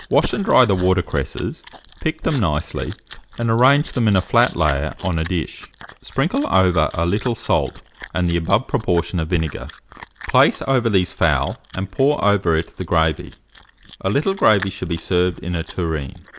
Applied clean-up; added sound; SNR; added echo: none; Chewing, mastication; 18 dB; none.